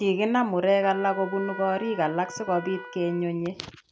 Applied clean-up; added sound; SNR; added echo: none; Trumpet; 16 dB; none.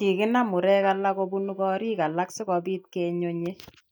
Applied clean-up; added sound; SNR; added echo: neural mask model DeepFilterNet 3.